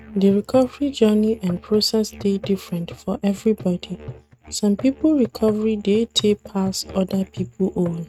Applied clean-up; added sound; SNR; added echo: neural mask model RNNoise.